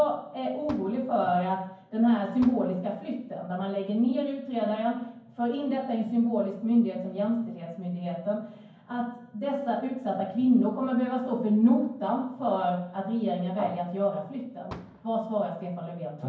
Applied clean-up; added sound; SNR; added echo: none; Fireworks; 19 dB; reverberation time 0.9 s.